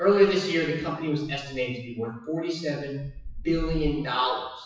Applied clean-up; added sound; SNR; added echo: classical method WPE with log-MMSE.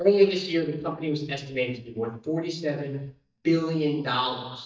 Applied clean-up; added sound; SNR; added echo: neural mask model DeepFilterNet 3.